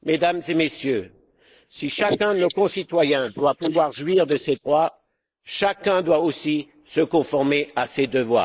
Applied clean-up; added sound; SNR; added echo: neural mask model Resemble Enhance denoiser.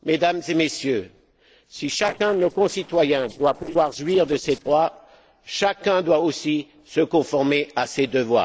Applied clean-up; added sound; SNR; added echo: neural separator model SepFormer DNS4.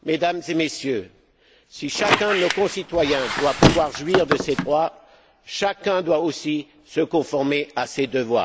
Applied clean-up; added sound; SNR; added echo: none; Squeak; 0 dB; none.